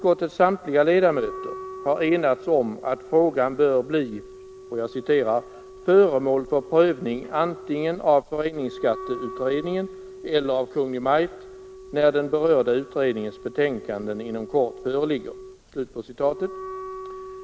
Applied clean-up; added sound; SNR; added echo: none; Wind instrument, woodwind instrument; 16 dB; none.